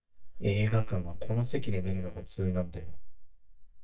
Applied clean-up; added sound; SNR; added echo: neural mask model DeepFilterNet 3.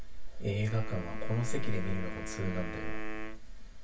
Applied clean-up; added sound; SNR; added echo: none; Wind instrument, woodwind instrument; 13 dB; reverberation time 0.2 s.